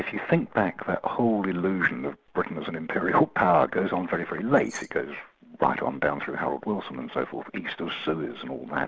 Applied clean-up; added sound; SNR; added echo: none; Keys jangling; 18 dB; none.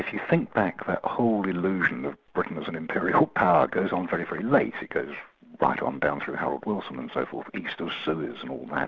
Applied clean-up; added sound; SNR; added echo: none; none; none; none.